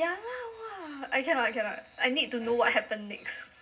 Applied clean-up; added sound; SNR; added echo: none; none; none; reverberation time 0.4 s.